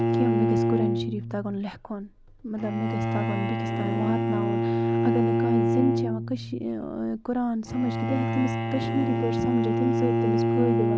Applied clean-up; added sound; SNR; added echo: none; Bowed string instrument; -4 dB; none.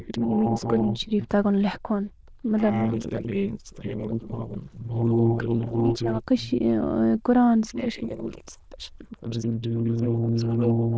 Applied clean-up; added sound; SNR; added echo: neural diffusion model UNIVERSE++.